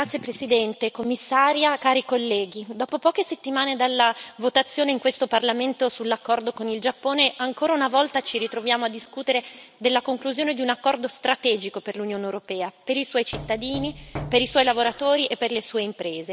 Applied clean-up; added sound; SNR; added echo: none; Knock; 13 dB; none.